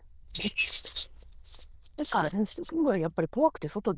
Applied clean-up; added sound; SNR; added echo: neural diffusion model UNIVERSE++.